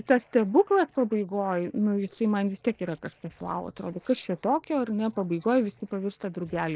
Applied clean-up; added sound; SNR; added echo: neural separator model SepFormer DNS4.